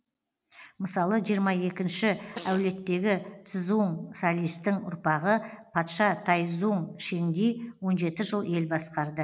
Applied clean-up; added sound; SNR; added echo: none; Fart; 16 dB; none.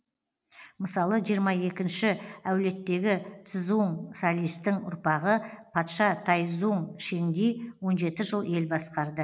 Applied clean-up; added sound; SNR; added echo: none; none; none; none.